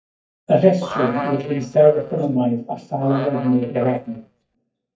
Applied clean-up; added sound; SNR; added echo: neural mask model DeepFilterNet 3.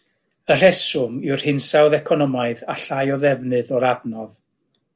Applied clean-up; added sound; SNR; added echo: none; none; none; none.